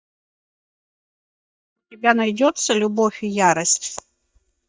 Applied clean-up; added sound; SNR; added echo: neural mask model DeepFilterNet 3.